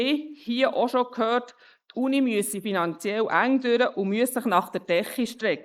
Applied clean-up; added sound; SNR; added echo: neural mask model Resemble Enhance denoiser.